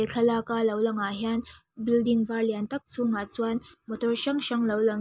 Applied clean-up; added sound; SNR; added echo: none; none; none; none.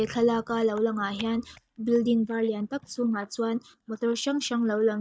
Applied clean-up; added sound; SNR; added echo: neural mask model DeepFilterNet 3.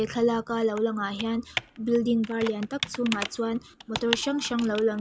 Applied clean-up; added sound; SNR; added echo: none; Computer keyboard; 11 dB; none.